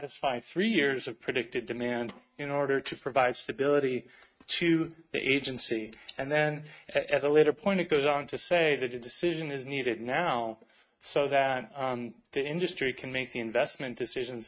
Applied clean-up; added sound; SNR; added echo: neural mask model RNNoise.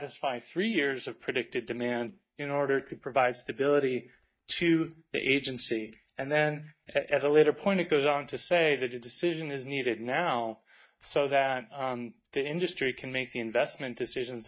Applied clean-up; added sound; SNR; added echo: neural mask model DeepFilterNet 3.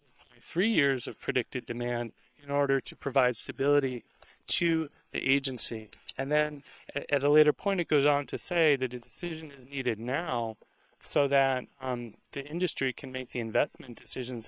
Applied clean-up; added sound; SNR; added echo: neural separator model SepFormer WHAM!.